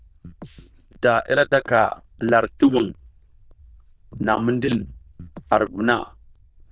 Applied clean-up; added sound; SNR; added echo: neural diffusion model UNIVERSE++.